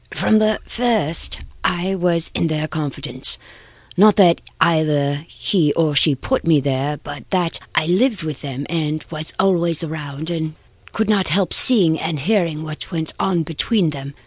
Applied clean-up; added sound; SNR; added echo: none; none; none; none.